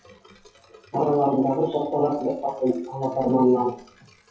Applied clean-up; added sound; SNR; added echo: classical method WPE with log-MMSE.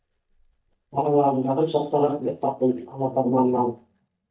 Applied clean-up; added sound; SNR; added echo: neural mask model DeepFilterNet 3.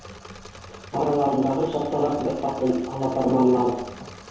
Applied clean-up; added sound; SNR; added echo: none; Engine / Mechanisms; 18 dB; reverberation time 0.9 s.